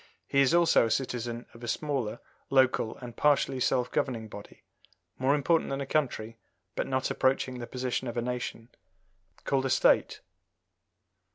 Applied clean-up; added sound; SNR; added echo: none; none; none; none.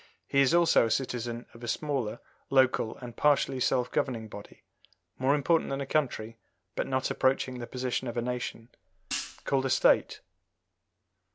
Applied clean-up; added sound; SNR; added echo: none; Hi-hat; 10 dB; none.